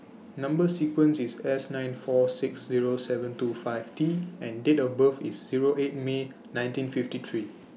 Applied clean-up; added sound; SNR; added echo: none; none; none; none.